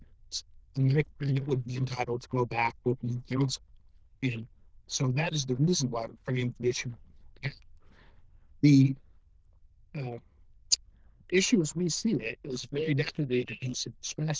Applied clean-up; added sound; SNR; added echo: neural diffusion model UNIVERSE++.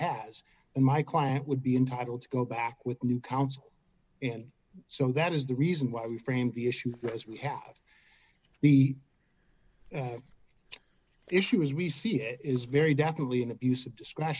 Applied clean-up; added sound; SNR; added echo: none; none; none; none.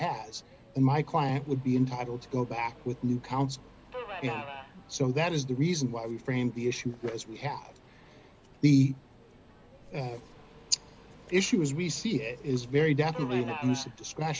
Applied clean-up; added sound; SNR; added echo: none; Subway, metro, underground; 17 dB; none.